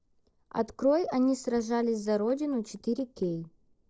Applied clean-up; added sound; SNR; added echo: neural separator model SepFormer DNS4.